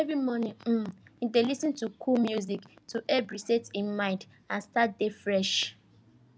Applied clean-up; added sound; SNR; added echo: none; none; none; none.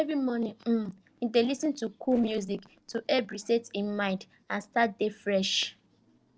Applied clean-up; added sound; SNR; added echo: neural separator model SepFormer DNS4.